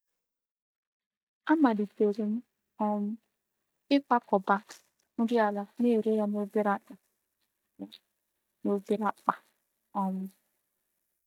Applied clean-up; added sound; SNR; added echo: neural mask model DeepFilterNet 3.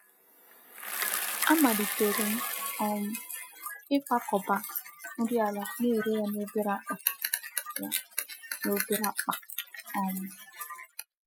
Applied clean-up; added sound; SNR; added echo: classical method Wiener filter.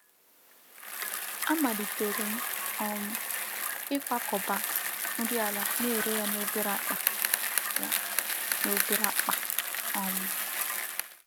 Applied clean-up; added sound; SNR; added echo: none; Bicycle; -4 dB; none.